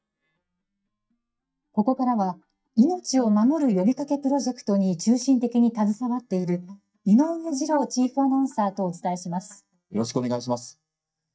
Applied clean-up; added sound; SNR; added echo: neural mask model DeepFilterNet 3.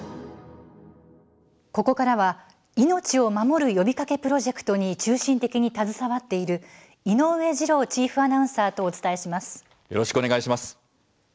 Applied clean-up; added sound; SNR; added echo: none; none; none; none.